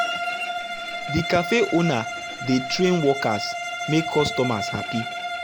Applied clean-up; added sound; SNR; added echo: none; Bowed string instrument; 5 dB; none.